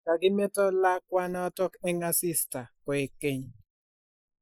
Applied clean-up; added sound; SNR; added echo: neural mask model Resemble Enhance denoiser.